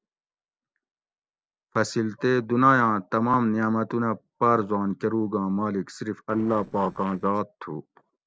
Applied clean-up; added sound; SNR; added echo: neural separator model SepFormer DNS4.